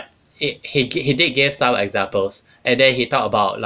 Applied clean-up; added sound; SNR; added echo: none; none; none; none.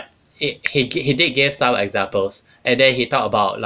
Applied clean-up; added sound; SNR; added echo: none; Finger snapping; 18 dB; none.